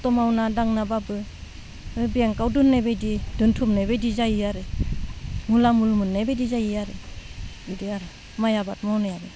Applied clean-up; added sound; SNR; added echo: none; none; none; none.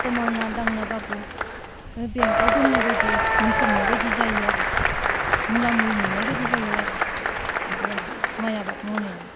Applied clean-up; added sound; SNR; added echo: none; Applause / Crowd / Cheering; -4 dB; none.